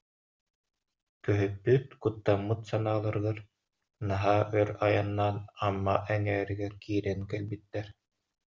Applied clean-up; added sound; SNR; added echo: none; none; none; none.